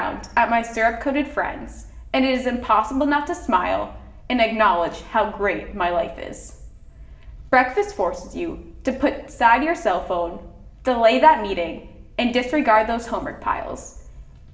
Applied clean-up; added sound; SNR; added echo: none; none; none; reverberation time 0.7 s.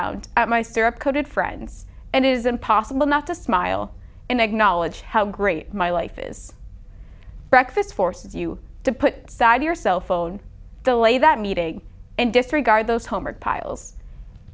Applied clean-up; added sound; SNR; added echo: none; none; none; none.